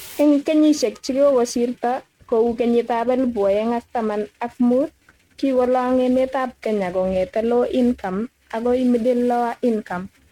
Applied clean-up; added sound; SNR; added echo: neural mask model RNNoise.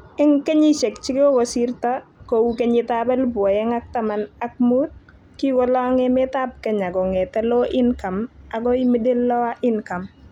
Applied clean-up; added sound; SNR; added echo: none; none; none; none.